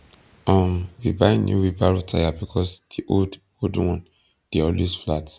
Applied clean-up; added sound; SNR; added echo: none; none; none; none.